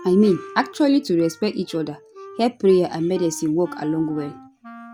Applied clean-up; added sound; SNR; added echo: none; Wind instrument, woodwind instrument; 19 dB; none.